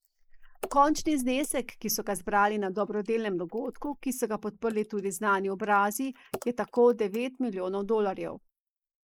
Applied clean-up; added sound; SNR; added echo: neural mask model Resemble Enhance denoiser.